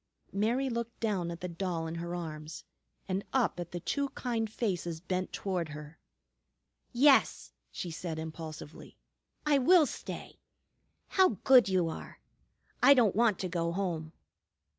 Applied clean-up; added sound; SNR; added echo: none; none; none; none.